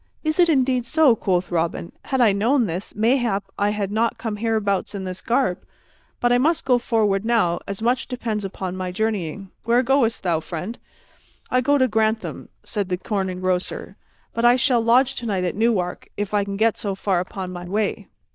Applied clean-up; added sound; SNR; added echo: neural diffusion model UNIVERSE++.